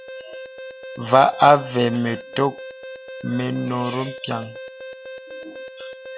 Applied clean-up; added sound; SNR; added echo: none; Alarm; 14 dB; none.